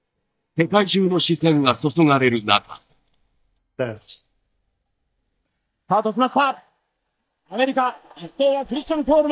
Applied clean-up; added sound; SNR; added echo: neural mask model DeepFilterNet 3.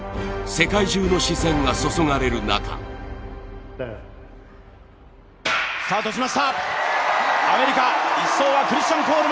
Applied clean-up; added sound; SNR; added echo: none; none; none; none.